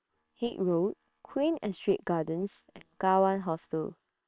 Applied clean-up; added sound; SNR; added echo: neural separator model SepFormer WHAM!.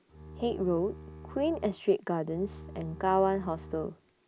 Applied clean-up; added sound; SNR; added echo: none; Bowed string instrument; 15 dB; none.